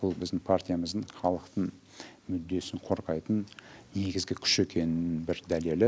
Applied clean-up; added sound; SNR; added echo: none; none; none; none.